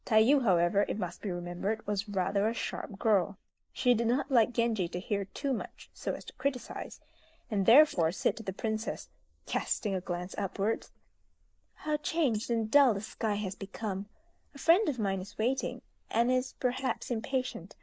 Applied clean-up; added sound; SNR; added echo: neural mask model Resemble Enhance denoiser.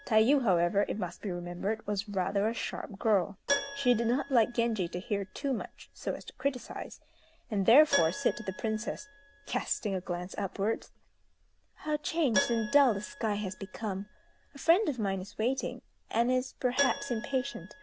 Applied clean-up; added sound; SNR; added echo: none; Keyboard (musical); 12 dB; none.